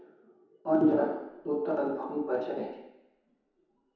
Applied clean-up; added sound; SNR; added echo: none; none; none; reverberation time 1.0 s.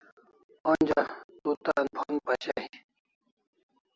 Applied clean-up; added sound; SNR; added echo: none; none; none; none.